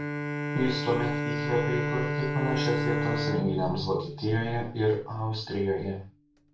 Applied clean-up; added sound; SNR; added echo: none; Bowed string instrument; 2 dB; reverberation time 0.3 s.